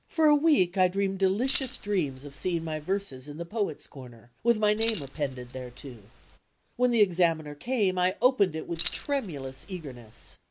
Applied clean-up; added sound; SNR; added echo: none; Keys jangling; 2 dB; none.